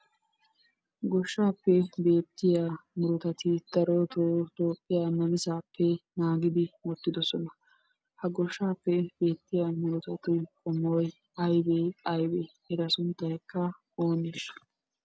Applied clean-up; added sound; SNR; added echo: none; none; none; none.